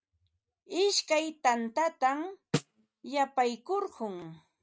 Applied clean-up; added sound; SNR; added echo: neural mask model RNNoise.